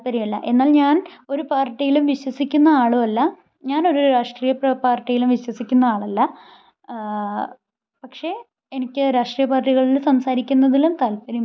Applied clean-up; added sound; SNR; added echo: none; none; none; none.